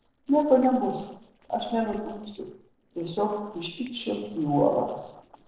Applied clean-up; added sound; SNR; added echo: neural separator model SepFormer DNS4.